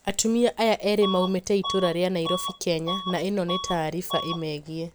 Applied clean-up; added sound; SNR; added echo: none; Bus / Alarm; 8 dB; none.